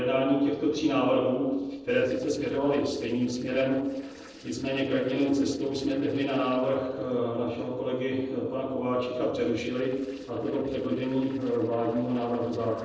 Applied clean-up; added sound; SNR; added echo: neural separator model SepFormer DNS4.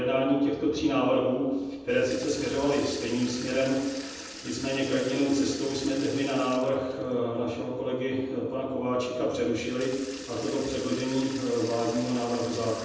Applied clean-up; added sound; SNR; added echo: none; Sink (filling or washing) / Water tap, faucet; 17 dB; reverberation time 1.1 s.